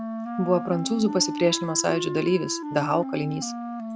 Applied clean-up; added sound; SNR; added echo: none; Wind instrument, woodwind instrument; 6 dB; none.